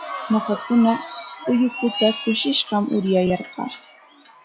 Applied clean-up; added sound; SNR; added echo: classical method log-MMSE.